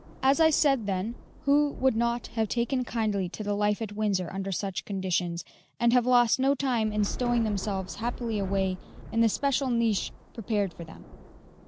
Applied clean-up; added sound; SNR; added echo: none; Thunder / Rain; 15 dB; none.